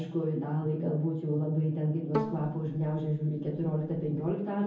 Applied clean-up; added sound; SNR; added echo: none; Bowed string instrument; 9 dB; reverberation time 0.7 s.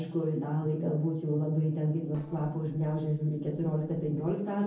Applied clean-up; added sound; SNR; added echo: neural separator model SepFormer DNS4.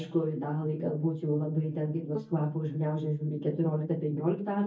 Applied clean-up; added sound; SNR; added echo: neural mask model DeepFilterNet 3.